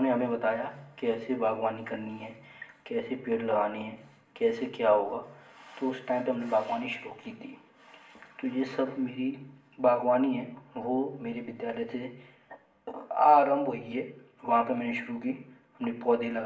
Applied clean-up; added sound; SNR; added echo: none; none; none; reverberation time 0.6 s.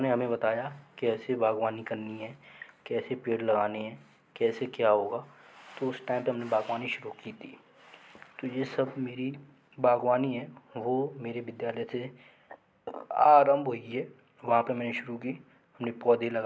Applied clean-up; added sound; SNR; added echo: none; none; none; none.